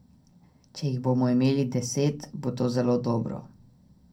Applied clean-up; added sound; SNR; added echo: none; none; none; reverberation time 0.2 s.